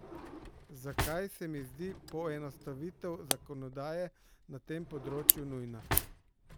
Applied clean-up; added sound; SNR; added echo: none; Drawer open or close + Camera; -3 dB; none.